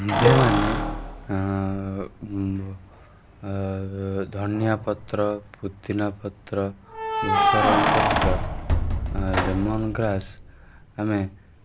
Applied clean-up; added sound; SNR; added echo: none; Keys jangling + Dishes, pots, and pans; 0 dB; none.